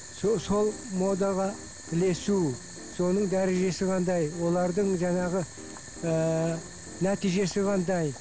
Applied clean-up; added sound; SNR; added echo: none; Piano + Boiling; 14 dB; none.